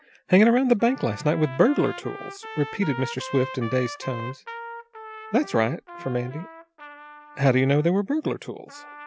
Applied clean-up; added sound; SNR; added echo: none; Trumpet; 15 dB; none.